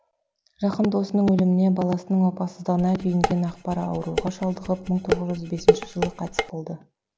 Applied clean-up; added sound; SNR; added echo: none; Dishes, pots, and pans; 3 dB; none.